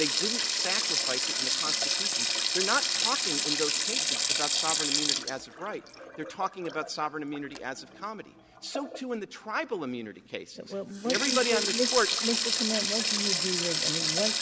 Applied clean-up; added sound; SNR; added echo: none; Sink (filling or washing); -3 dB; none.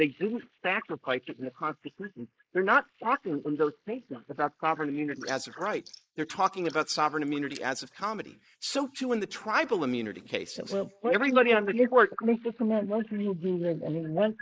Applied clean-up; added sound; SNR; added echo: neural mask model Resemble Enhance denoiser.